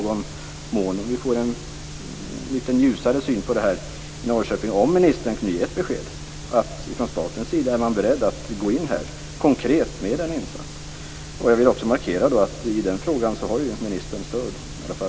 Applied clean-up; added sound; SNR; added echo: none; none; none; none.